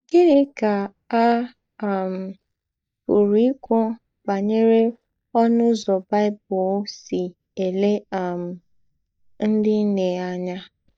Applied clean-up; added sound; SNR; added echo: neural mask model DeepFilterNet 3.